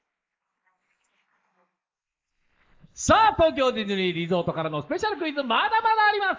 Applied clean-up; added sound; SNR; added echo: neural mask model Resemble Enhance denoiser.